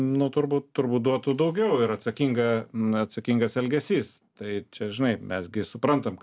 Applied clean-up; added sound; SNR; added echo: none; none; none; none.